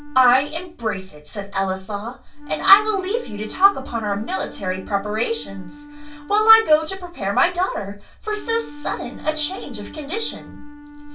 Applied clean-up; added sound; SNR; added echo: none; Wind instrument, woodwind instrument; 18 dB; reverberation time 0.2 s.